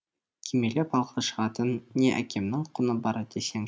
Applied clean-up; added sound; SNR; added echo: none; none; none; none.